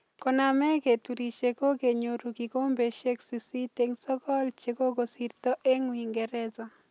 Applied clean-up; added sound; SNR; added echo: none; none; none; none.